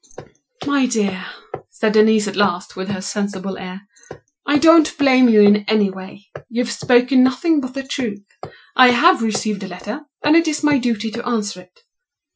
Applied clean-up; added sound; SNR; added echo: classical method Wiener filter.